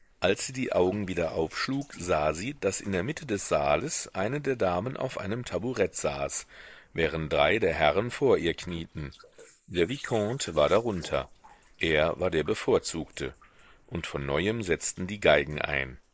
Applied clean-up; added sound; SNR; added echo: neural mask model Resemble Enhance denoiser.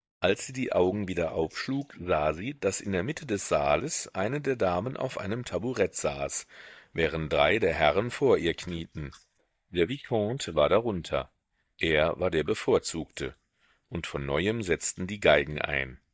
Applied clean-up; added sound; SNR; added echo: neural mask model DeepFilterNet 3.